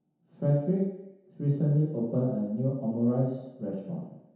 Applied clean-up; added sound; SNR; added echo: none; none; none; reverberation time 0.9 s.